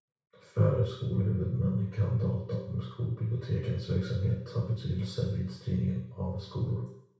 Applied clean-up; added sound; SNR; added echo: none; none; none; reverberation time 0.6 s.